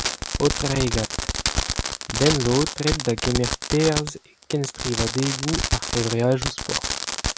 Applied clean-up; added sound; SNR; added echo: none; Fireworks; 2 dB; none.